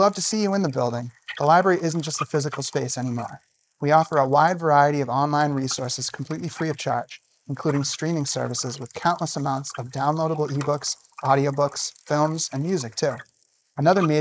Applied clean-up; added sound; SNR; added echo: neural mask model Resemble Enhance denoiser.